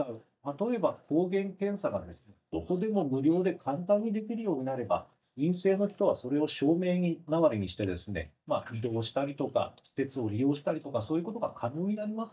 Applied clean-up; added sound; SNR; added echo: neural mask model DeepFilterNet 3.